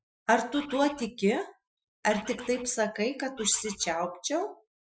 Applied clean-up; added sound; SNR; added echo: classical method Wiener filter.